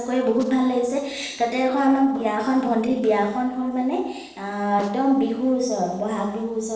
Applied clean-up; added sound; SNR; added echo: neural separator model SepFormer DNS4.